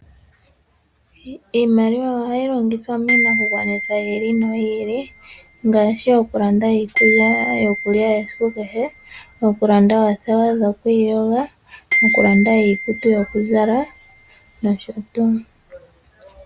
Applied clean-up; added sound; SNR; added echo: none; Glockenspiel; 6 dB; none.